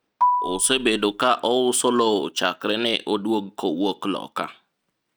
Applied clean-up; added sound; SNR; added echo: neural mask model RNNoise.